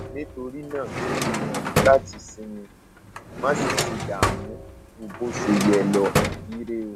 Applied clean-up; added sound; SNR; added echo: none; Drawer open or close; 1 dB; none.